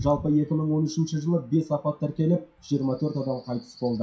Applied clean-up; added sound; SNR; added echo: classical method WPE with log-MMSE.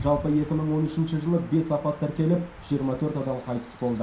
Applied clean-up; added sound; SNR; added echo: none; Stream / Chirp, tweet / Wind; 17 dB; reverberation time 0.5 s.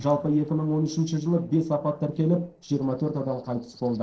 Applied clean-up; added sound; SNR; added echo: neural separator model SepFormer DNS4.